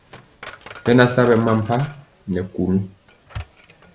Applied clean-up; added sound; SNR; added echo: none; Coin (dropping); 19 dB; none.